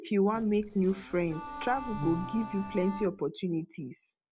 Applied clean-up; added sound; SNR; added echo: none; Bowed string instrument + Insect; 10 dB; none.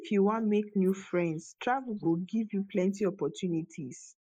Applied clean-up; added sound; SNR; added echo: neural mask model Resemble Enhance denoiser.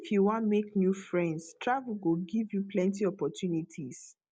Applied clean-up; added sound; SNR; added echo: none; none; none; none.